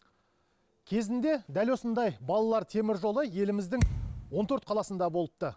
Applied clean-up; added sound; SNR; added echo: none; Thump, thud; 2 dB; none.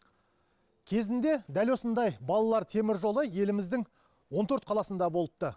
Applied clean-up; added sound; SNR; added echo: none; none; none; none.